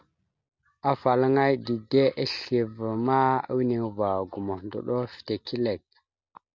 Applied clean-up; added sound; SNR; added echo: none; none; none; none.